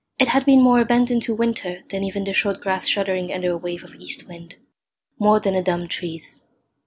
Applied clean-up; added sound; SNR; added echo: none; none; none; none.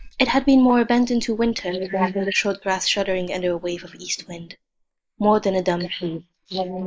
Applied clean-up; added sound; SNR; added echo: neural mask model Resemble Enhance denoiser.